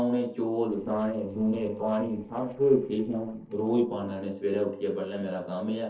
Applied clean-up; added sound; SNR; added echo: neural separator model SepFormer DNS4.